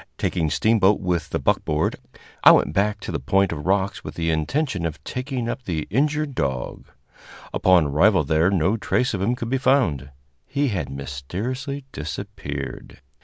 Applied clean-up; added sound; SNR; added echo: none; none; none; none.